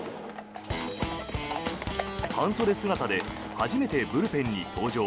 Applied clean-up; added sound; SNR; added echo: none; Bowed string instrument + Livestock, farm animals, working animals; 11 dB; none.